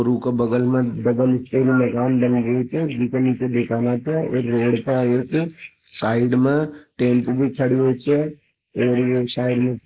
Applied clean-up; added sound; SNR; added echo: neural mask model Resemble Enhance denoiser.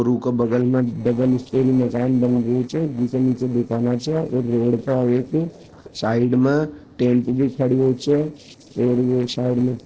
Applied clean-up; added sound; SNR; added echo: neural separator model SepFormer DNS4.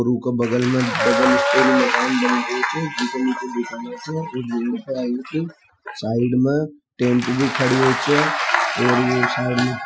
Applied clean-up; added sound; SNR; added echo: classical method Wiener filter.